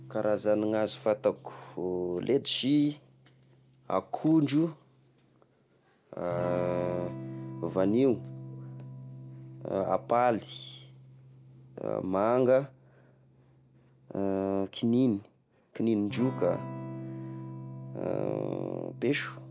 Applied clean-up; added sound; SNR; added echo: none; Electric guitar / Strum; 13 dB; none.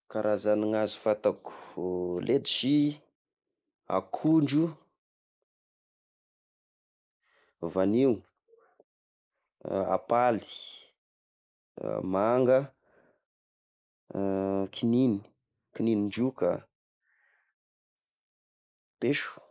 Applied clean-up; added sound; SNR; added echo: neural mask model Resemble Enhance denoiser.